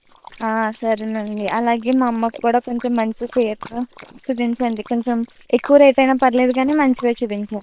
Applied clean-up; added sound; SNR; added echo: neural separator model SepFormer WHAM!.